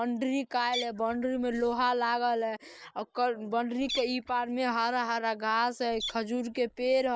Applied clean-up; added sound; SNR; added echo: neural mask model Resemble Enhance denoiser.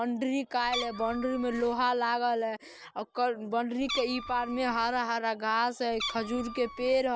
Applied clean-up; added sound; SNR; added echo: none; Meow; 10 dB; none.